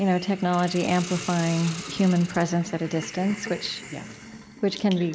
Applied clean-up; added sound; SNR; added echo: none; Hiss; 14 dB; none.